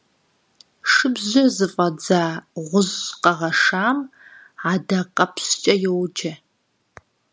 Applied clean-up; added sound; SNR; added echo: none; none; none; none.